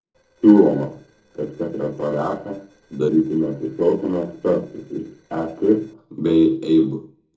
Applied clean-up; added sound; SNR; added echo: neural separator model SepFormer DNS4.